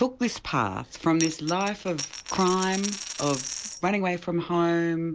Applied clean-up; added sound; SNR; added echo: none; Coin (dropping); 9 dB; none.